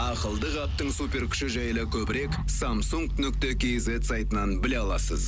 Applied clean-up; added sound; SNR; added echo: none; none; none; none.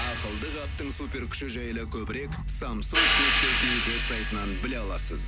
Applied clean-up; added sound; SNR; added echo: none; Hi-hat; -3 dB; none.